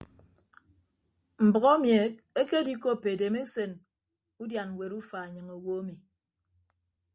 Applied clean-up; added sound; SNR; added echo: none; none; none; none.